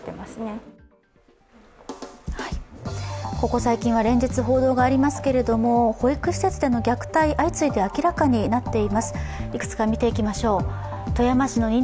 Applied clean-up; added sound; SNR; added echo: none; none; none; none.